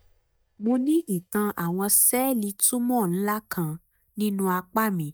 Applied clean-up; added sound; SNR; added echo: neural mask model DeepFilterNet 3.